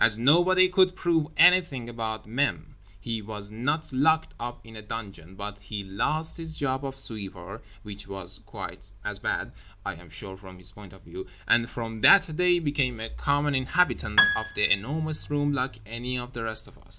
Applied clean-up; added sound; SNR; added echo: none; Piano; 1 dB; none.